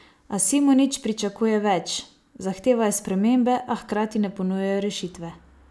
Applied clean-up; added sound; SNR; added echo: none; none; none; none.